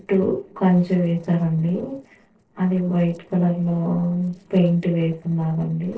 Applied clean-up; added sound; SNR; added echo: neural separator model SepFormer DNS4.